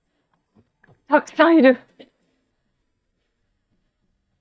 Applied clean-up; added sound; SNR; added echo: neural mask model DeepFilterNet 3.